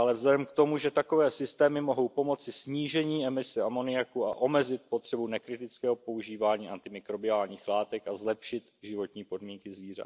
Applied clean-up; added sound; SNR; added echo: none; none; none; none.